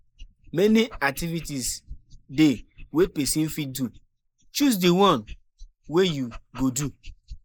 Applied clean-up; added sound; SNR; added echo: neural mask model Resemble Enhance denoiser.